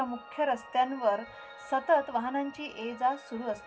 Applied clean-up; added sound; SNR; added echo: none; Piano; 18 dB; reverberation time 0.2 s.